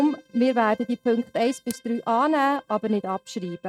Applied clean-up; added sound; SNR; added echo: neural mask model RNNoise.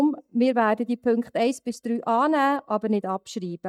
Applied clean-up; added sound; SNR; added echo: neural mask model DeepFilterNet 3.